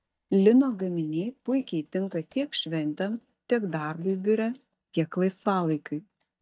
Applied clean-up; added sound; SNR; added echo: neural mask model DeepFilterNet 3.